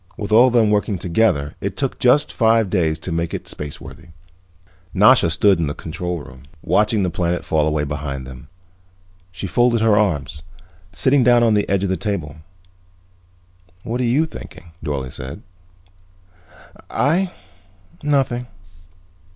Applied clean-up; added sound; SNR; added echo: none; none; none; none.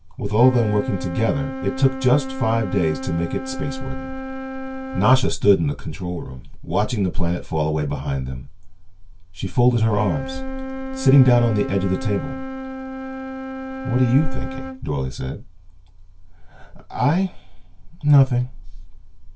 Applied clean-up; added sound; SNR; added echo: none; Wind instrument, woodwind instrument; 11 dB; reverberation time 0.1 s.